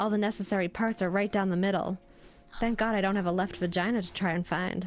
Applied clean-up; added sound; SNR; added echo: none; Chewing, mastication; 19 dB; none.